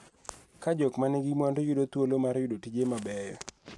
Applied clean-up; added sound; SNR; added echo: none; none; none; none.